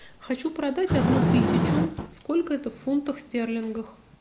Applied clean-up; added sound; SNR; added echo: none; Fire; -1 dB; none.